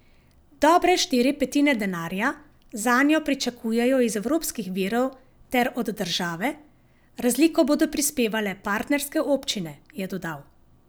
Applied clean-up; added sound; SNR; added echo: none; none; none; none.